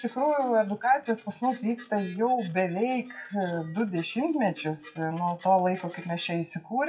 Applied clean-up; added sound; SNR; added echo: classical method WPE with log-MMSE.